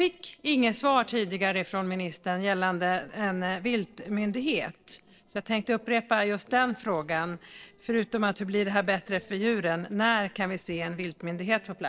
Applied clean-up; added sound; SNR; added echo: neural separator model SepFormer DNS4.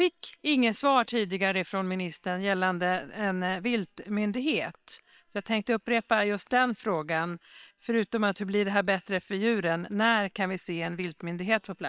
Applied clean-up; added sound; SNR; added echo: neural separator model SepFormer WHAM!.